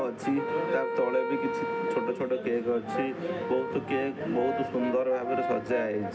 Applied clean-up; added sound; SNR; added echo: none; Brass instrument; 5 dB; reverberation time 0.3 s.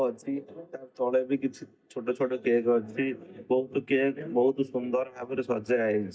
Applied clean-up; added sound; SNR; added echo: neural mask model DeepFilterNet 3.